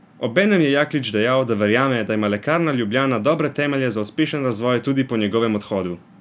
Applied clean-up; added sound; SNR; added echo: none; none; none; none.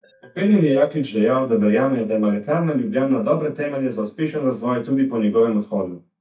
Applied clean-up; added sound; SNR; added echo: neural mask model DeepFilterNet 3.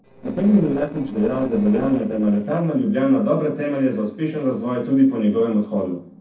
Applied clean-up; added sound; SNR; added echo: neural separator model SepFormer DNS4.